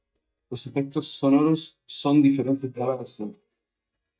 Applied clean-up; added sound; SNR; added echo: neural mask model DeepFilterNet 3.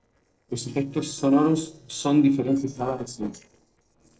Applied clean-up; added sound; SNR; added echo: neural separator model SepFormer DNS4.